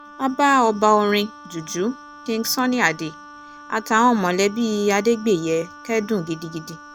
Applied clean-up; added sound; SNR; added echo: none; Wind instrument, woodwind instrument; 20 dB; none.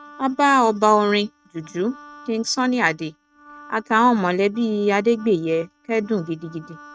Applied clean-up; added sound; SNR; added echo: neural mask model RNNoise.